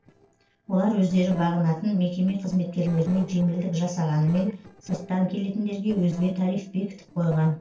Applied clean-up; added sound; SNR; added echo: neural separator model SepFormer DNS4.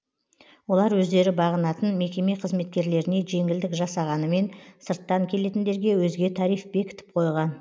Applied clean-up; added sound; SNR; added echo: none; none; none; none.